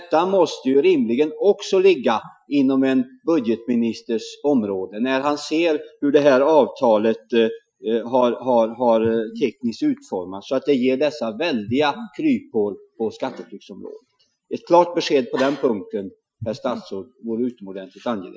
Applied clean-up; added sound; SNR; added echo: classical method Wiener filter.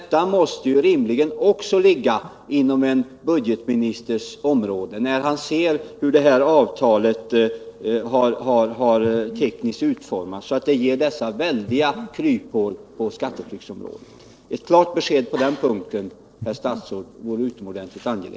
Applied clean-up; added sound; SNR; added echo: neural separator model SepFormer DNS4.